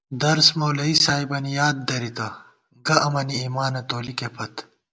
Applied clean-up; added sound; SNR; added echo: none; none; none; none.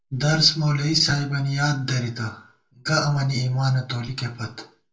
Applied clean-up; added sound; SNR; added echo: none; none; none; reverberation time 0.3 s.